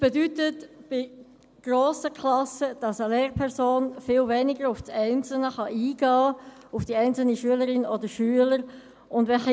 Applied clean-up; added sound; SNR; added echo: none; none; none; none.